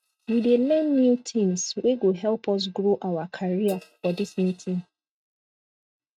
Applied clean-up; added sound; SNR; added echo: neural mask model RNNoise.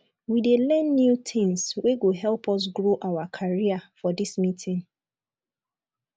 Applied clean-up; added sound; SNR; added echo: none; none; none; none.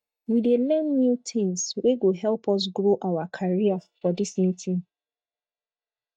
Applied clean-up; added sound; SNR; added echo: neural mask model DeepFilterNet 3.